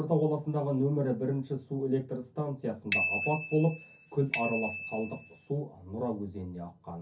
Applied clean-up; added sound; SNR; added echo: none; Bicycle bell; 5 dB; reverberation time 0.3 s.